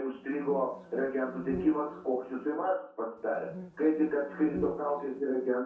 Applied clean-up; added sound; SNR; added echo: none; Insect; 12 dB; reverberation time 0.5 s.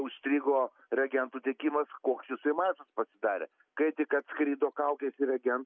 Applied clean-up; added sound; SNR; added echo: none; none; none; none.